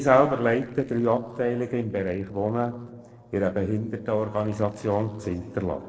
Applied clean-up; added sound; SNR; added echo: neural separator model SepFormer DNS4.